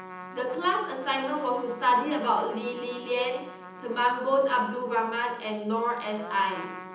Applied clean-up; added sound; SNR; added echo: none; Trumpet; 16 dB; reverberation time 0.8 s.